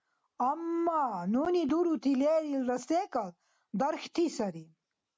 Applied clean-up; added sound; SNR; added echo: none; none; none; none.